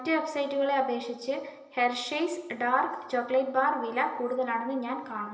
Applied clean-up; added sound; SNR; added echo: none; none; none; reverberation time 1.4 s.